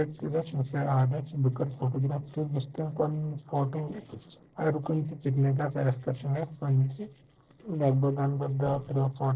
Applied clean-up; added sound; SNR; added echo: neural separator model SepFormer DNS4.